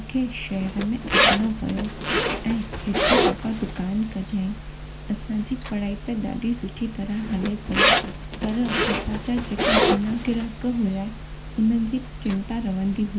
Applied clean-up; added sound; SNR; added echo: none; Zipper (clothing); -1 dB; none.